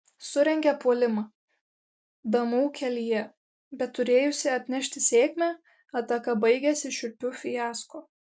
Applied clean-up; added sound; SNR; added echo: none; none; none; none.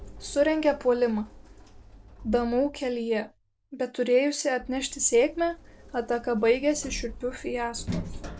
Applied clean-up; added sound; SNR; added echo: none; Sliding door; 14 dB; none.